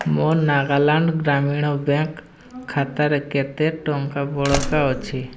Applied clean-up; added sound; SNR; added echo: none; Slam; 13 dB; none.